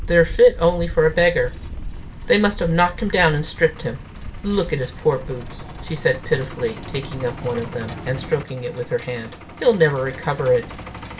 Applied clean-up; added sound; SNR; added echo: none; Truck; 11 dB; reverberation time 0.3 s.